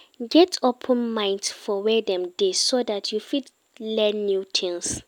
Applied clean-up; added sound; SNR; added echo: none; none; none; none.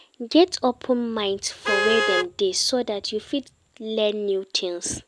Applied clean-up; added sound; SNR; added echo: none; Vehicle horn, car horn, honking; 6 dB; none.